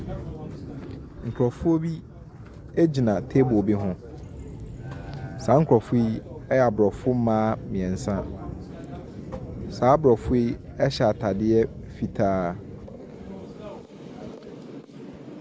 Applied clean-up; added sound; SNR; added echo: none; none; none; none.